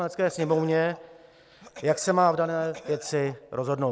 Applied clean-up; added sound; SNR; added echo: none; Cough; 18 dB; none.